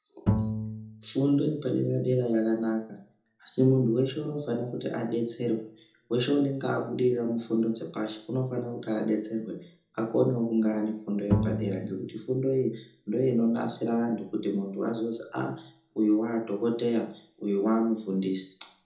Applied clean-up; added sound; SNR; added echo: none; Bowed string instrument; 3 dB; reverberation time 0.5 s.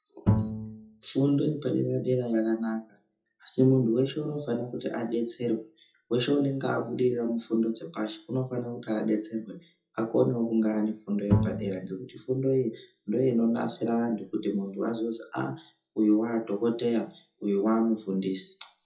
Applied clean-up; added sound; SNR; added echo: classical method WPE with log-MMSE.